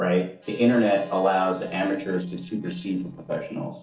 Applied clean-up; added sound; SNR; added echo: neural separator model SepFormer DNS4.